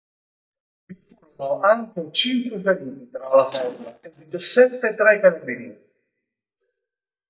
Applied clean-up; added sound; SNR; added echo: neural mask model DeepFilterNet 3.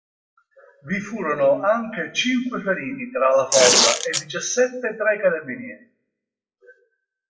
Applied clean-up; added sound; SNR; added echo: classical method WPE with log-MMSE.